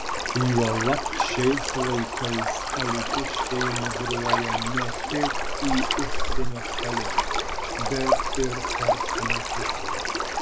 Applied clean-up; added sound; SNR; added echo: none; Stream; -4 dB; none.